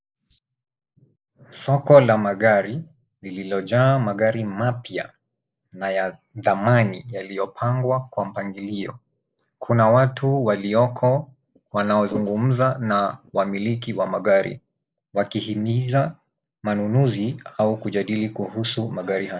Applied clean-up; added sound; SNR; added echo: neural mask model Resemble Enhance denoiser.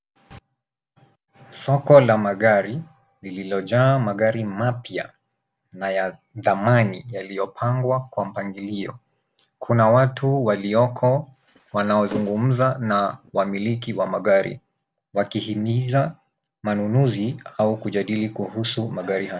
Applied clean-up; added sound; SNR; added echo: none; Thump, thud; 17 dB; none.